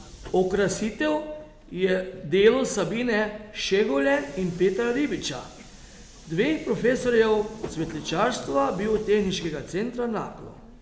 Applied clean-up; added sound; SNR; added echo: none; Subway, metro, underground; 18 dB; none.